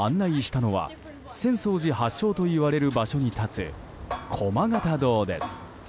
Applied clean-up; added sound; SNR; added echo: none; none; none; none.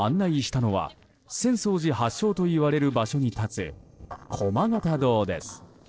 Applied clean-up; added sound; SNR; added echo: neural separator model SepFormer DNS4.